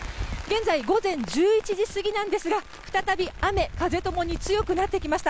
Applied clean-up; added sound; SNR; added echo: none; none; none; none.